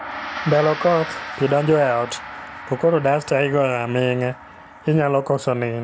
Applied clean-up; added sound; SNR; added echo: none; Gong; 13 dB; none.